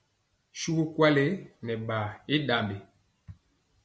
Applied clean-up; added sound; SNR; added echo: none; none; none; none.